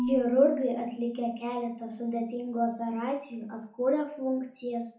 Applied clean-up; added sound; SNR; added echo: none; Marimba, xylophone / Wood; 9 dB; reverberation time 0.6 s.